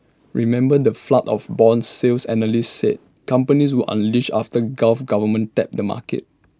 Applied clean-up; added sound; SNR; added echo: none; none; none; none.